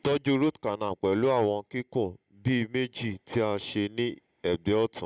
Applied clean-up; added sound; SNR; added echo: none; none; none; none.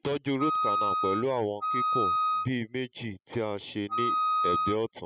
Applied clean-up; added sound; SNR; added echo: classical method spectral subtraction.